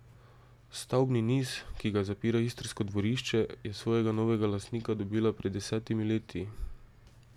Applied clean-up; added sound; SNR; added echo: none; none; none; none.